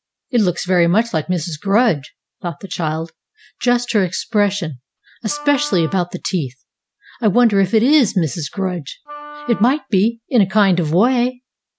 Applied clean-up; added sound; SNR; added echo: none; Wind instrument, woodwind instrument; 18 dB; none.